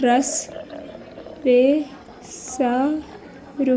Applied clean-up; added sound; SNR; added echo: none; Liquid; 19 dB; none.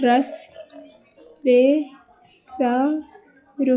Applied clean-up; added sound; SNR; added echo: classical method log-MMSE.